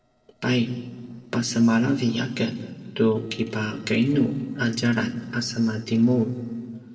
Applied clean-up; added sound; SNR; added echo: neural separator model SepFormer DNS4.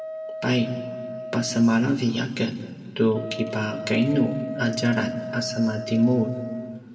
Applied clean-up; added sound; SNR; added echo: none; Wind instrument, woodwind instrument; 11 dB; reverberation time 1.7 s.